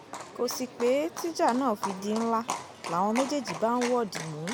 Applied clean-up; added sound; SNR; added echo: none; Livestock, farm animals, working animals; 9 dB; none.